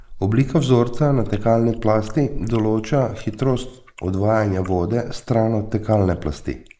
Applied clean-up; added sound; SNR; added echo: neural mask model Resemble Enhance denoiser.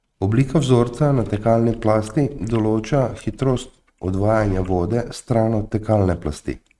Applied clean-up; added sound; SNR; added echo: neural mask model RNNoise.